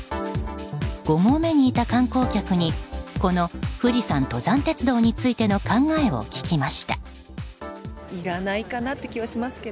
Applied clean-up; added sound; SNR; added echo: none; none; none; none.